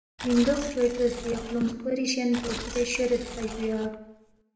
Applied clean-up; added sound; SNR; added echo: none; Tearing; 12 dB; reverberation time 0.8 s.